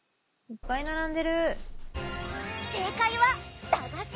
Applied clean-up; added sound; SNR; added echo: none; Bus / Engine; 9 dB; none.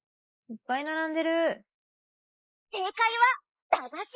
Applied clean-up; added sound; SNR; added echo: neural mask model Resemble Enhance denoiser.